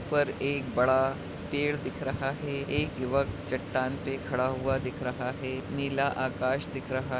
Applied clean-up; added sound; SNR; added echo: none; none; none; none.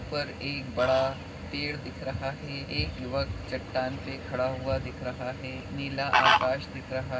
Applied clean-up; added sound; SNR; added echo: none; Fowl; 3 dB; reverberation time 0.4 s.